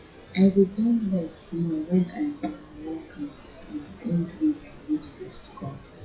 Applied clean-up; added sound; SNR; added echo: classical method WPE with log-MMSE.